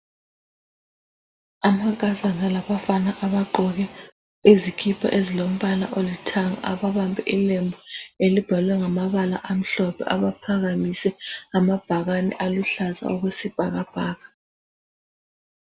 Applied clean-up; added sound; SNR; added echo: none; none; none; none.